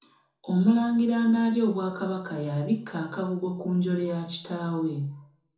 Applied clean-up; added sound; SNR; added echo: none; none; none; reverberation time 0.7 s.